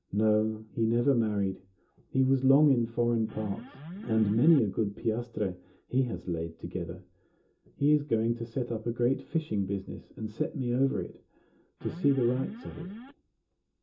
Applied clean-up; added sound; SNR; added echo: none; Alarm; 13 dB; reverberation time 0.2 s.